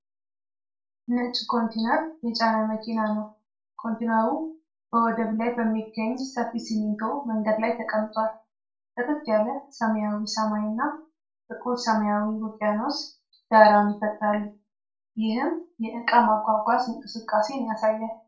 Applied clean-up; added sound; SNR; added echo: none; none; none; reverberation time 0.3 s.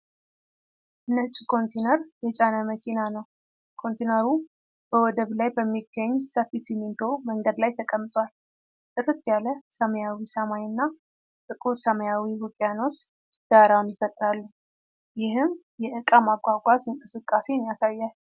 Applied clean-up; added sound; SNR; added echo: none; none; none; none.